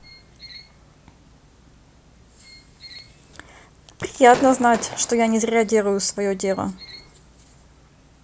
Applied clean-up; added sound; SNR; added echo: none; Squeak + Gunshot, gunfire / Fireworks; 18 dB; none.